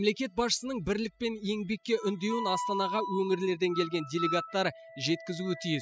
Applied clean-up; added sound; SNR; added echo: classical method spectral subtraction.